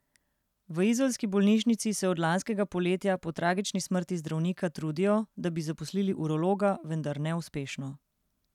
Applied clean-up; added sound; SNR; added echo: none; none; none; none.